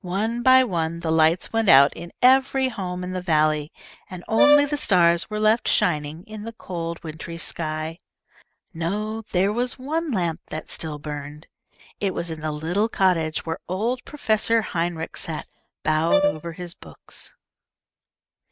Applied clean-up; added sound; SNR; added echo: neural mask model RNNoise.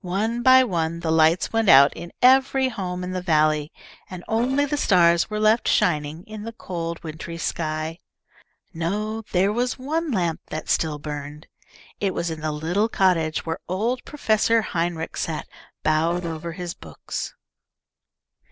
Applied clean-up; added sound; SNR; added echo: neural separator model SepFormer DNS4.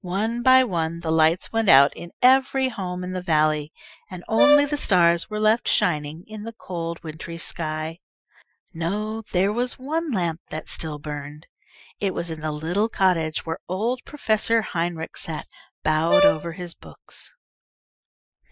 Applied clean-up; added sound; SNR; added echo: classical method Wiener filter.